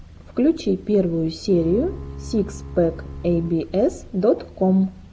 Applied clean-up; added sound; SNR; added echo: none; Bowed string instrument; 14 dB; none.